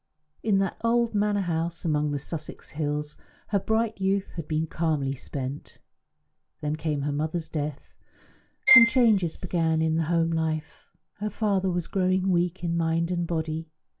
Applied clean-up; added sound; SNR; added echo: none; Bowed string instrument; 0 dB; none.